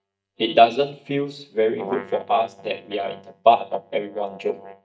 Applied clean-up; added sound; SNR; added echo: neural mask model DeepFilterNet 3.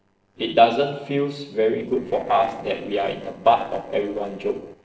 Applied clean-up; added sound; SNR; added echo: neural separator model SepFormer DNS4.